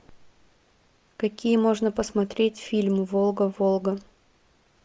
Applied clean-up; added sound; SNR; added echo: none; none; none; none.